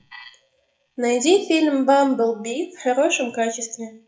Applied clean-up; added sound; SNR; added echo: classical method WPE with log-MMSE.